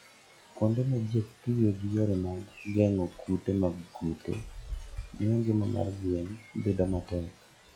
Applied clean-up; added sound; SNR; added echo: classical method log-MMSE.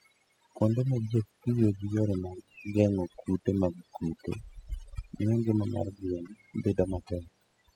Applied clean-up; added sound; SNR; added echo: classical method spectral subtraction.